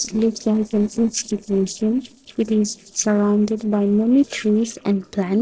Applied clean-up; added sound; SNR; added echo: neural separator model SepFormer DNS4.